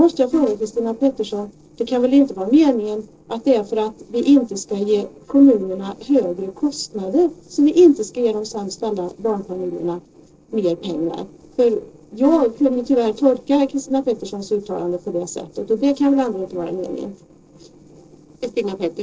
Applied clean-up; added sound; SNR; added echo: neural separator model SepFormer DNS4.